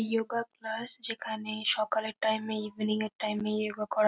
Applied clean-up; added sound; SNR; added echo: none; none; none; none.